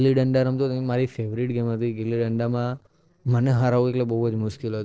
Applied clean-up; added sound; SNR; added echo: neural separator model SepFormer DNS4.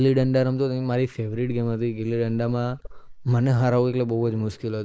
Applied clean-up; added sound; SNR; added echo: neural mask model Resemble Enhance denoiser.